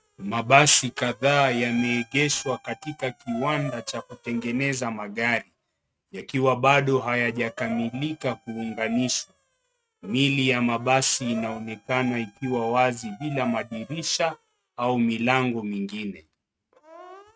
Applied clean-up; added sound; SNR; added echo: neural mask model RNNoise.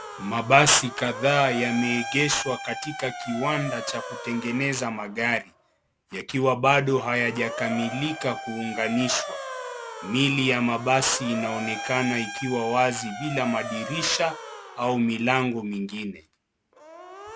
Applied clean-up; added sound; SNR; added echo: none; Motor vehicle (road) / Siren; 10 dB; none.